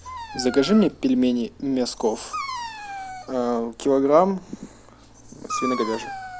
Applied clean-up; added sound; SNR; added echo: none; Dog; 12 dB; none.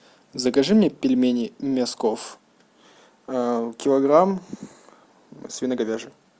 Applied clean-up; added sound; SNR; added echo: none; none; none; none.